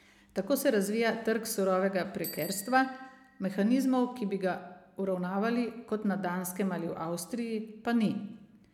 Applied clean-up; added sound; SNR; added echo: none; Bicycle bell; 19 dB; none.